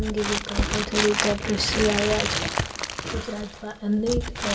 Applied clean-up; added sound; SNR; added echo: none; Crumpling, crinkling; 1 dB; reverberation time 0.7 s.